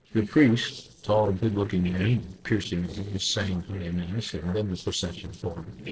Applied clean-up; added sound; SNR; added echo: neural separator model SepFormer DNS4.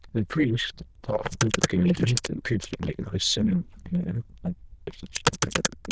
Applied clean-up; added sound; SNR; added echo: neural diffusion model UNIVERSE++.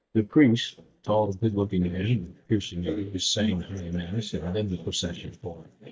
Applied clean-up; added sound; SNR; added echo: neural mask model DeepFilterNet 3.